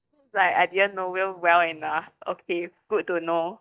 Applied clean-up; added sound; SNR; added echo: neural mask model DeepFilterNet 3.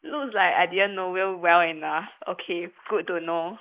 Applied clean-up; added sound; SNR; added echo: neural mask model Resemble Enhance denoiser.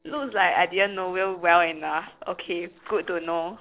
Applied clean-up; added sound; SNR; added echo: neural separator model SepFormer DNS4.